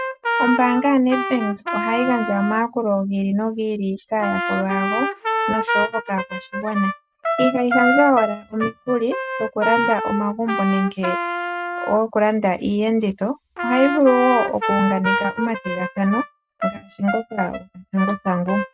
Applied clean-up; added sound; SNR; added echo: neural mask model RNNoise.